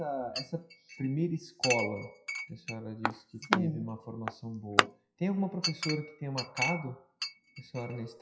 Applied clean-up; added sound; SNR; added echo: classical method WPE with log-MMSE.